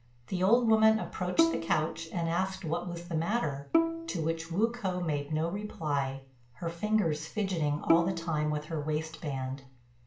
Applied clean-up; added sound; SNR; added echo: none; Bowed string instrument; 4 dB; reverberation time 0.4 s.